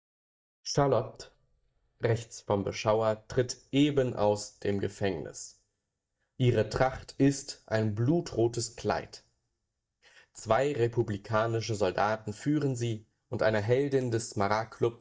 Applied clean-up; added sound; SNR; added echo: neural mask model DeepFilterNet 3.